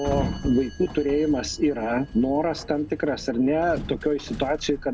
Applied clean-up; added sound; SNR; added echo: none; Sliding door; 11 dB; none.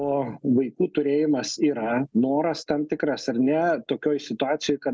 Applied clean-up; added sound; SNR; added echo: none; none; none; none.